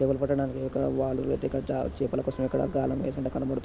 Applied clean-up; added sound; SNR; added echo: none; Vehicle horn, car horn, honking; 14 dB; none.